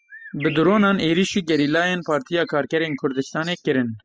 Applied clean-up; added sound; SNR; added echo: classical method spectral subtraction.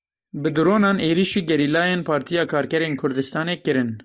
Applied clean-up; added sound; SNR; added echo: neural mask model DeepFilterNet 3.